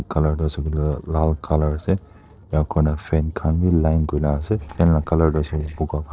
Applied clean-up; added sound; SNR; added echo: neural separator model SepFormer DNS4.